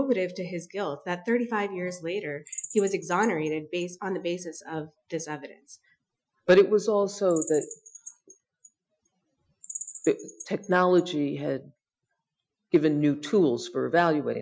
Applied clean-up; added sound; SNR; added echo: classical method Wiener filter.